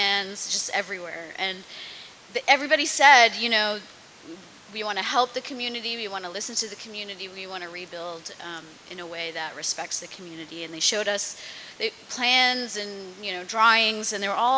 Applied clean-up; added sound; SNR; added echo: none; none; none; none.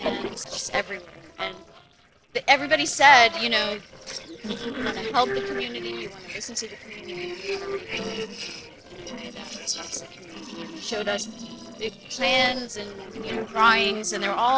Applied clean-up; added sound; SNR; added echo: neural separator model SepFormer DNS4.